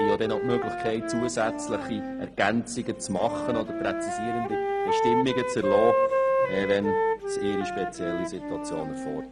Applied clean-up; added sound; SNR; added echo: none; Wind instrument, woodwind instrument; -1 dB; none.